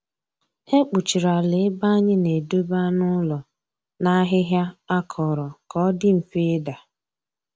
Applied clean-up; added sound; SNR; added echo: none; none; none; none.